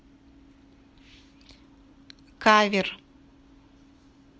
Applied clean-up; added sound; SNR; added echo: none; none; none; none.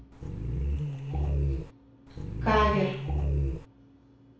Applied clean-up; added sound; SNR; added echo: none; Growling; -4 dB; reverberation time 0.6 s.